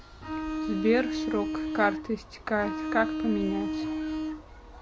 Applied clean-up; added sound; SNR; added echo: none; Bowed string instrument; 2 dB; none.